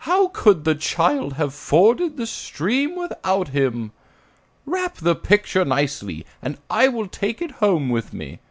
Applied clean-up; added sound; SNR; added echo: none; none; none; none.